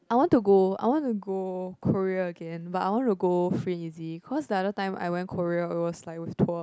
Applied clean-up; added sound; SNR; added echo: none; none; none; none.